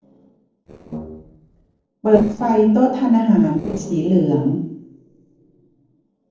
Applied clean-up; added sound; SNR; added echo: neural separator model SepFormer DNS4.